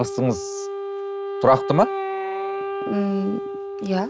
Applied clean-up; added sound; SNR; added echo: none; Wind instrument, woodwind instrument; 4 dB; none.